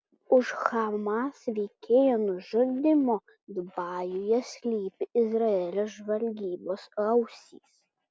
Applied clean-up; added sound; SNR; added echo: none; none; none; none.